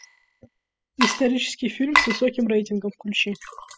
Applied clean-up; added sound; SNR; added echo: classical method spectral subtraction.